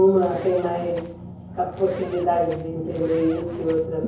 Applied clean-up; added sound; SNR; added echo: none; Zipper (clothing); 18 dB; reverberation time 0.9 s.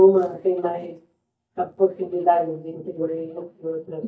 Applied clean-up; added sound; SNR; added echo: neural mask model DeepFilterNet 3.